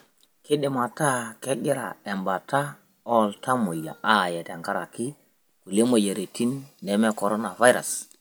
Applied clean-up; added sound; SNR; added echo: none; none; none; none.